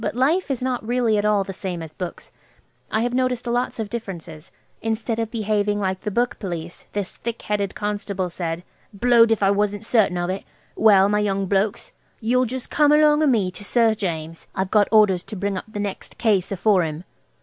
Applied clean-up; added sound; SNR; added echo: none; none; none; none.